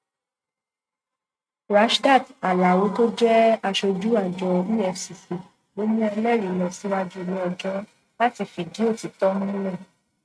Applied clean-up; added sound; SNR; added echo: neural mask model RNNoise.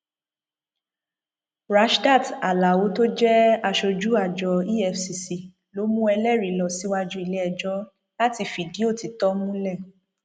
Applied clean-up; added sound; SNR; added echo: none; none; none; none.